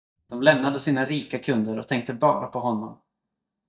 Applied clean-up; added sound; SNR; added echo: neural mask model DeepFilterNet 3.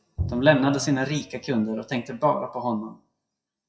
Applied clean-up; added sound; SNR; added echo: classical method WPE with log-MMSE.